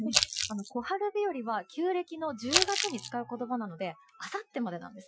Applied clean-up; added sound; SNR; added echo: classical method Wiener filter.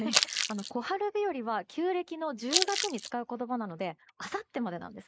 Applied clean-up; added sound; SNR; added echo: neural mask model Resemble Enhance denoiser.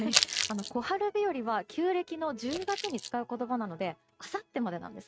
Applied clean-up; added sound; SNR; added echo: neural mask model RNNoise.